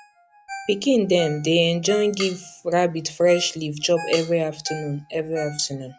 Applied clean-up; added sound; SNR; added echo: none; Drum kit + Ringtone; 16 dB; none.